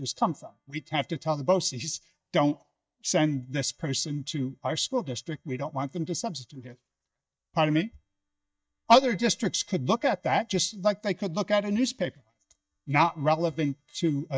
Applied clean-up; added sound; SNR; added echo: neural mask model DeepFilterNet 3.